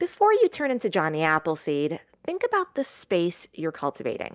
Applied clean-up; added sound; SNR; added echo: none; none; none; none.